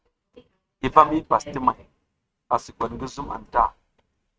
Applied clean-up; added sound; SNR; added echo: neural mask model RNNoise.